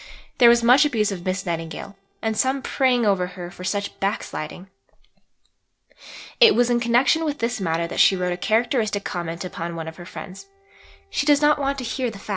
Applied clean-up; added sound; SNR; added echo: neural separator model SepFormer DNS4.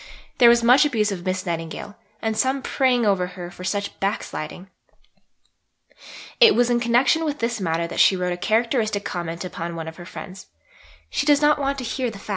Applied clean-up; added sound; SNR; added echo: none; none; none; none.